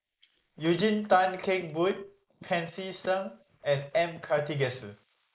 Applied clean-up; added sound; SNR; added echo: neural mask model Resemble Enhance denoiser.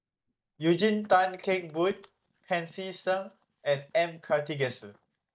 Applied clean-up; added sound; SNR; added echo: neural mask model DeepFilterNet 3.